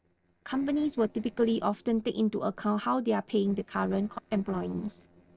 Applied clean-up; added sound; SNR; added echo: neural separator model SepFormer DNS4.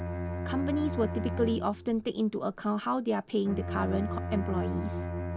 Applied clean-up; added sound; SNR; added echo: none; Bowed string instrument; 4 dB; none.